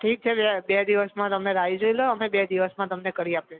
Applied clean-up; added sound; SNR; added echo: none; none; none; none.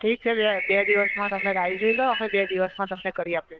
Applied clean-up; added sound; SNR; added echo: neural diffusion model UNIVERSE++.